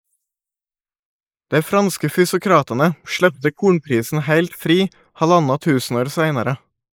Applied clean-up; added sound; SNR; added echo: neural mask model Resemble Enhance denoiser.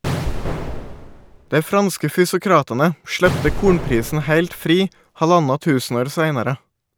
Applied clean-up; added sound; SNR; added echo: none; Explosion; 9 dB; none.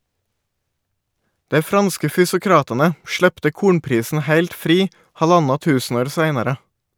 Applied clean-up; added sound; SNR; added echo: none; none; none; none.